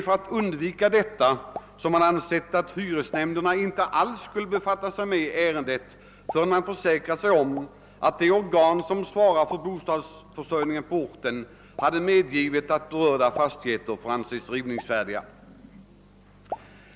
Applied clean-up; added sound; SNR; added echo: none; Explosion; 19 dB; none.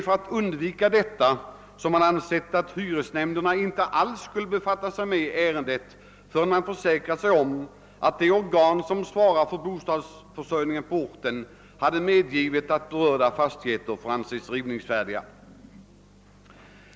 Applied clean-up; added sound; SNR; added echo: none; none; none; none.